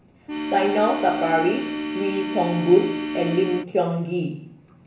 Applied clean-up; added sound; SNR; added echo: none; Organ; 5 dB; reverberation time 0.7 s.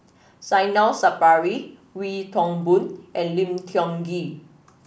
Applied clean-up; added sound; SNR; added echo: none; none; none; none.